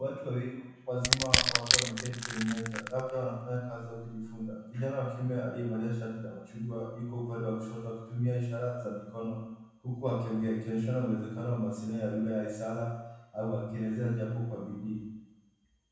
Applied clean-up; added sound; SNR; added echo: none; Crushing; -2 dB; reverberation time 1.0 s.